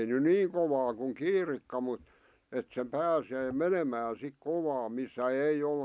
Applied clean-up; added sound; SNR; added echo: none; none; none; none.